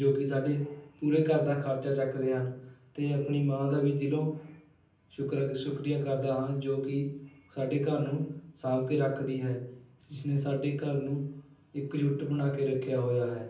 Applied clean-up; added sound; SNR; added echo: none; none; none; reverberation time 0.6 s.